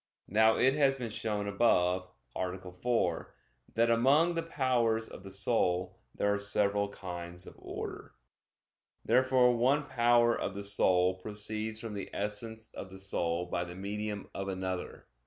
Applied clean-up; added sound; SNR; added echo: none; none; none; none.